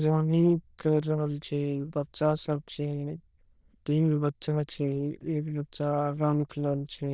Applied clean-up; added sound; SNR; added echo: neural diffusion model UNIVERSE++.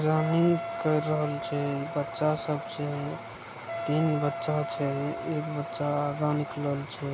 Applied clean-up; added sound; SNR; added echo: none; Wind instrument, woodwind instrument; 9 dB; none.